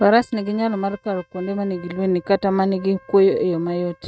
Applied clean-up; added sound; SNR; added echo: neural mask model RNNoise.